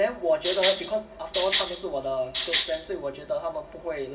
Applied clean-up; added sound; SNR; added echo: none; Rattle (instrument); 2 dB; reverberation time 2.8 s.